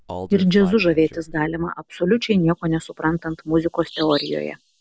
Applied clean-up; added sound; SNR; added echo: none; Bird vocalization, bird call, bird song; 17 dB; none.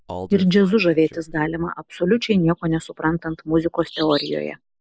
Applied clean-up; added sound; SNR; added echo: neural mask model Resemble Enhance denoiser.